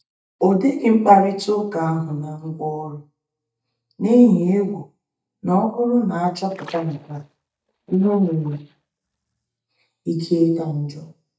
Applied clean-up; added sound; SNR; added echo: neural mask model DeepFilterNet 3.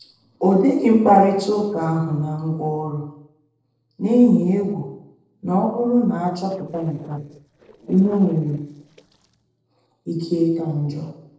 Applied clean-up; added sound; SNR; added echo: neural separator model SepFormer DNS4.